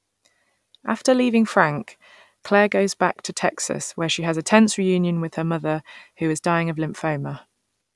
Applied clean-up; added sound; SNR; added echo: none; none; none; none.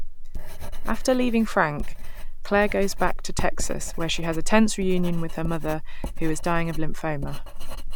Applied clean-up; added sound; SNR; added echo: none; Writing; -2 dB; none.